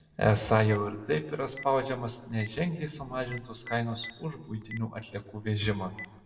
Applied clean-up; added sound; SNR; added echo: none; Telephone; 19 dB; reverberation time 0.8 s.